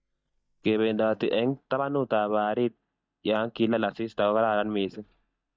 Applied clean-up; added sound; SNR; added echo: neural mask model DeepFilterNet 3.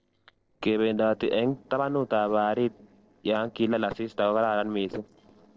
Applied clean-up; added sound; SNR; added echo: neural separator model SepFormer DNS4.